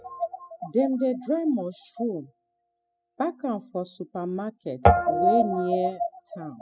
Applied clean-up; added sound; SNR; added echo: classical method spectral subtraction.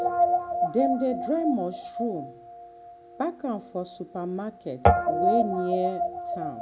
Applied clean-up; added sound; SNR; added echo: none; Guitar; -2 dB; none.